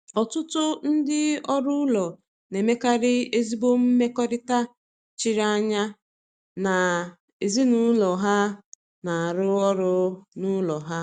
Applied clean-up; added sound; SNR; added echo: none; none; none; none.